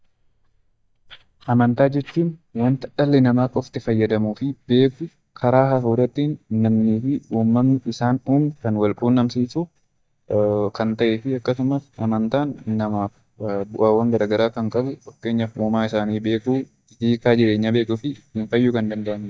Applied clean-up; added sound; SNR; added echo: neural mask model DeepFilterNet 3.